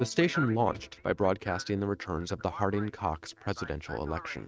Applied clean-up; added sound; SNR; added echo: neural mask model RNNoise.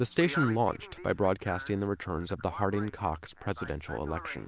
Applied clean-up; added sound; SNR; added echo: none; none; none; none.